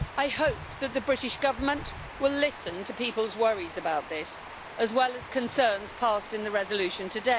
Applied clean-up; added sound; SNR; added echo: none; Water; 12 dB; none.